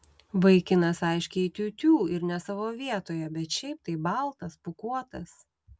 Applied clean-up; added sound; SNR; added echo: none; none; none; none.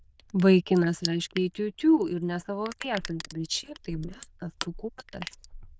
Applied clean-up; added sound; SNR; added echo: neural diffusion model UNIVERSE++.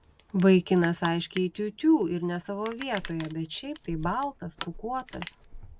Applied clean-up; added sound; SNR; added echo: none; Crushing; 14 dB; none.